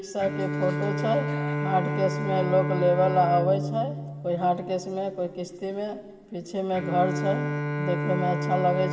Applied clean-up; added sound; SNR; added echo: none; Bowed string instrument; 3 dB; reverberation time 1.9 s.